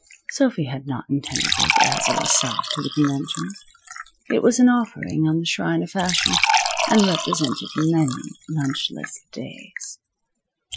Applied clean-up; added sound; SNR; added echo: classical method Wiener filter.